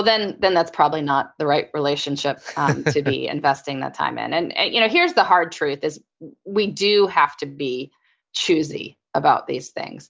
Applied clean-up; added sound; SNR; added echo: none; none; none; none.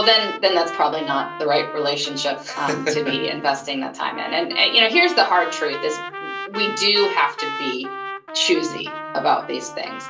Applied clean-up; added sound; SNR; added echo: none; Trumpet; 11 dB; reverberation time 0.3 s.